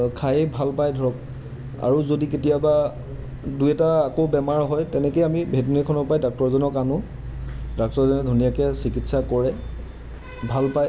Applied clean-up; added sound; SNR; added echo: none; none; none; none.